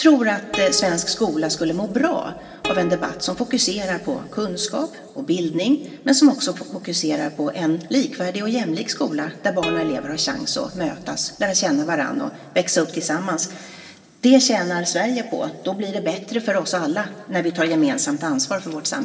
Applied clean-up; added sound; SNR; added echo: none; Plucked string instrument; 13 dB; reverberation time 1.7 s.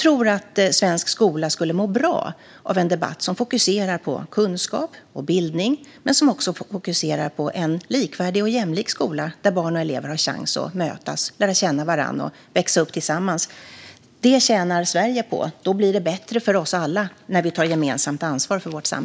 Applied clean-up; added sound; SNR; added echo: none; none; none; none.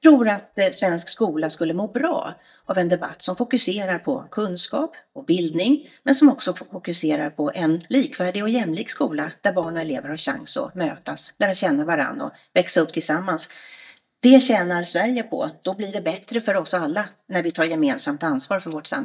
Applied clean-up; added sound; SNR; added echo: neural mask model DeepFilterNet 3.